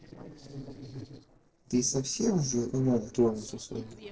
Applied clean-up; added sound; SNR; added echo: neural separator model SepFormer DNS4.